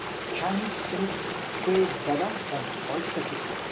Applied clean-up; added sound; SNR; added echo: none; Stream; 1 dB; none.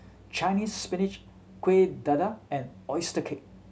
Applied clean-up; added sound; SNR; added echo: none; none; none; none.